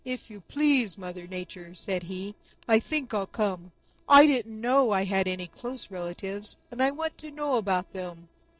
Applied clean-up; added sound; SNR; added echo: neural separator model SepFormer DNS4.